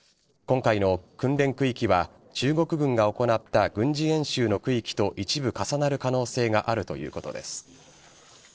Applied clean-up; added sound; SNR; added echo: neural separator model SepFormer DNS4.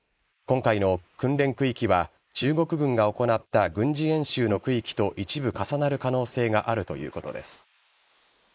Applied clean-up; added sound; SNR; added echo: neural mask model Resemble Enhance denoiser.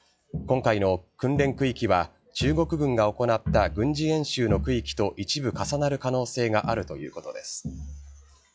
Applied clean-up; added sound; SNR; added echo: classical method log-MMSE.